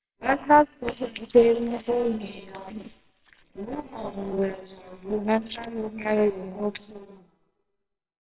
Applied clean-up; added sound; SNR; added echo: neural separator model SepFormer WHAMR!.